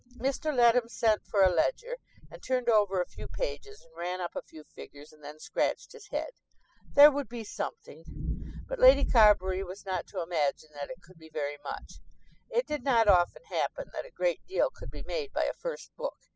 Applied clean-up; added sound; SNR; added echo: classical method spectral subtraction.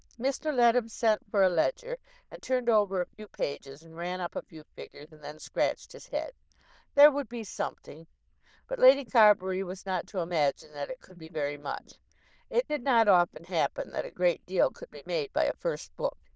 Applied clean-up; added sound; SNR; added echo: neural diffusion model UNIVERSE++.